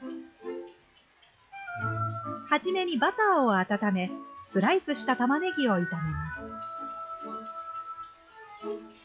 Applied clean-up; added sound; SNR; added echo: classical method log-MMSE.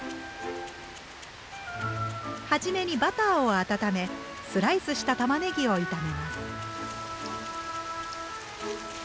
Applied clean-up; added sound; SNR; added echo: none; Rain; 14 dB; none.